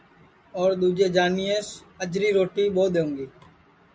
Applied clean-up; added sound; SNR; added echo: none; none; none; none.